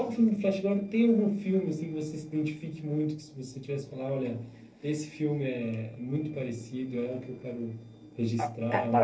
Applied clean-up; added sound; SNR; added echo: neural separator model SepFormer DNS4.